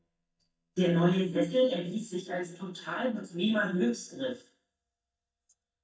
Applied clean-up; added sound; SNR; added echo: neural mask model DeepFilterNet 3.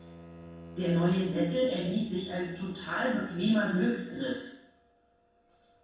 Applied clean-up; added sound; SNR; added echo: none; Bowed string instrument; 18 dB; reverberation time 0.7 s.